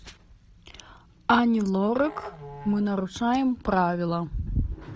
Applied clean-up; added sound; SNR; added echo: none; Musical instrument; 19 dB; none.